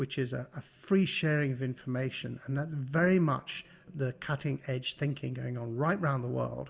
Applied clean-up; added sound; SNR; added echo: none; none; none; reverberation time 0.7 s.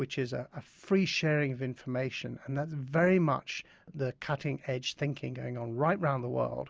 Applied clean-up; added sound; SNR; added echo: none; none; none; none.